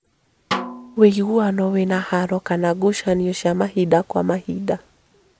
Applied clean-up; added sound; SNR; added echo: none; Snare drum; 11 dB; none.